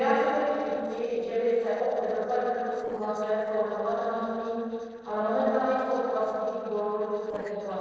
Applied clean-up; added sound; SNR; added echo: neural separator model SepFormer DNS4.